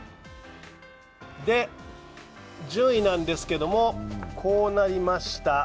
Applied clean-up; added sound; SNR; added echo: none; none; none; none.